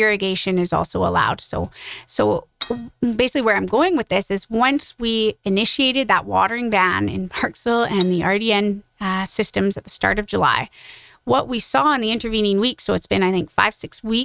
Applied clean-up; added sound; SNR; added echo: neural mask model RNNoise.